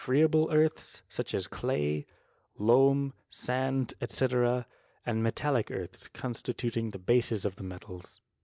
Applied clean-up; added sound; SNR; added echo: none; none; none; none.